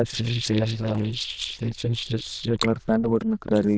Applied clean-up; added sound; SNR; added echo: neural diffusion model UNIVERSE++.